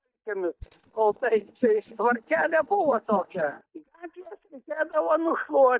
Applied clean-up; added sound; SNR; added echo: neural mask model DeepFilterNet 3.